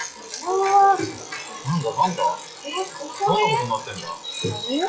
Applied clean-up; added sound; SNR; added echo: classical method WPE with log-MMSE.